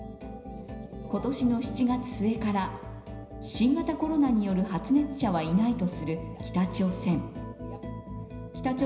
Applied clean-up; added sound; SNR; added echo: none; none; none; reverberation time 0.9 s.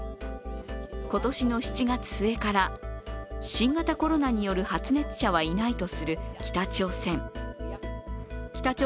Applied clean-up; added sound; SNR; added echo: none; none; none; none.